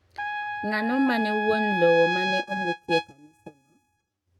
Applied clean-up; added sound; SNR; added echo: neural mask model RNNoise.